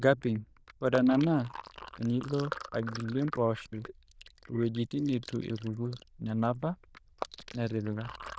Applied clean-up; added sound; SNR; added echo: neural diffusion model UNIVERSE++.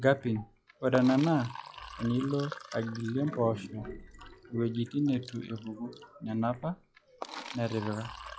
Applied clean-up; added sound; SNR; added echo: classical method log-MMSE.